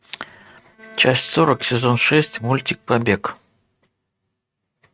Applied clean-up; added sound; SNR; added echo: neural mask model RNNoise.